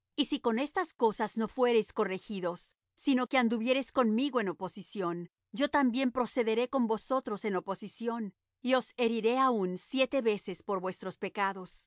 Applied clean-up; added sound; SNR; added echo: none; none; none; none.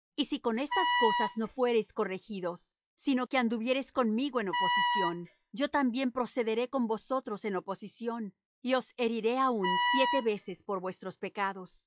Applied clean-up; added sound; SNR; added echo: classical method log-MMSE.